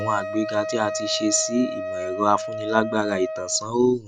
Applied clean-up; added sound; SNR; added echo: none; Wind instrument, woodwind instrument; 6 dB; none.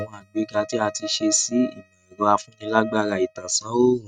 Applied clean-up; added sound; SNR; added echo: neural mask model RNNoise.